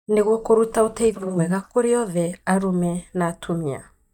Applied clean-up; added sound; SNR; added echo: neural mask model DeepFilterNet 3.